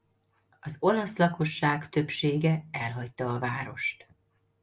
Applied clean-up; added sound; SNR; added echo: none; none; none; none.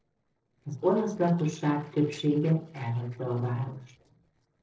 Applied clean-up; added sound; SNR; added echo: neural separator model SepFormer DNS4.